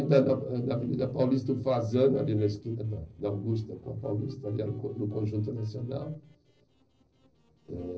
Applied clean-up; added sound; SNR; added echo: neural separator model SepFormer DNS4.